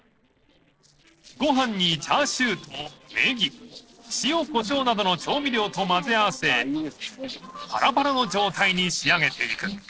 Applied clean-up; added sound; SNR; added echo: neural separator model SepFormer DNS4.